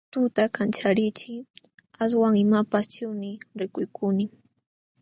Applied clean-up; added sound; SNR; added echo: none; none; none; none.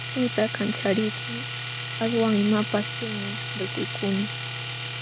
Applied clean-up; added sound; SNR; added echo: none; Domestic sounds, home sounds; 2 dB; none.